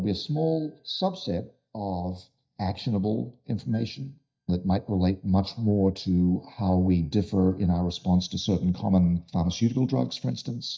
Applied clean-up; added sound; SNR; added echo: neural mask model DeepFilterNet 3.